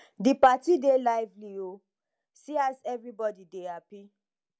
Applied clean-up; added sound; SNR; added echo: none; none; none; none.